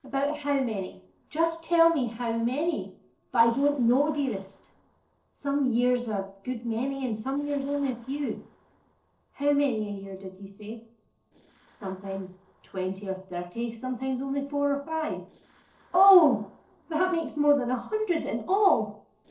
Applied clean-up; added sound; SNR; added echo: neural separator model SepFormer DNS4.